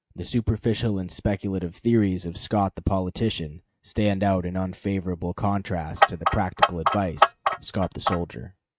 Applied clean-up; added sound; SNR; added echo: neural mask model RNNoise.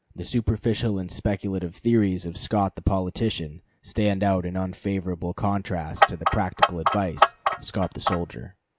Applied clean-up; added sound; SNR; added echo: none; Clock; -2 dB; none.